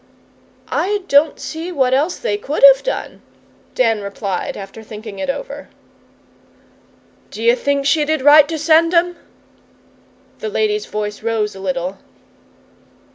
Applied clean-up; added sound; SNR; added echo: none; none; none; none.